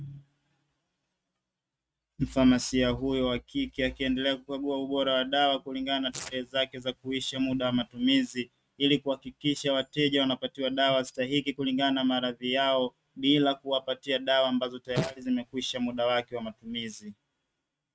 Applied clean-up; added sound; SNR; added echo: neural mask model RNNoise.